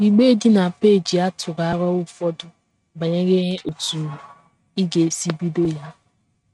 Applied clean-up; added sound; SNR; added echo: neural mask model RNNoise.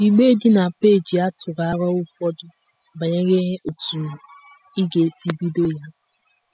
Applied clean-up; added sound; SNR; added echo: classical method spectral subtraction.